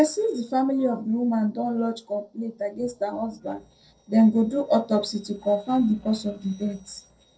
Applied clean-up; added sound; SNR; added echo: neural separator model SepFormer DNS4.